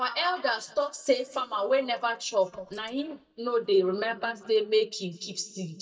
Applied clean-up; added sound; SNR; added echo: neural mask model DeepFilterNet 3.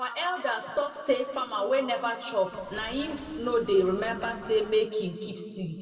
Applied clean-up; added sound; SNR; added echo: none; Coin (dropping); 18 dB; reverberation time 2.0 s.